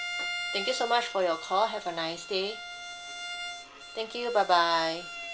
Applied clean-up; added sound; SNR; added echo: none; Bowed string instrument; 9 dB; none.